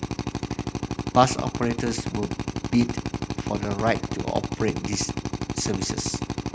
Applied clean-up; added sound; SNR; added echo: none; Drill; 2 dB; none.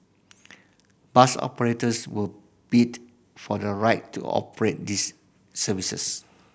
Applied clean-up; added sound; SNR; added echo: none; none; none; none.